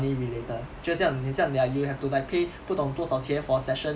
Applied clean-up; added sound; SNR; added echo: none; none; none; none.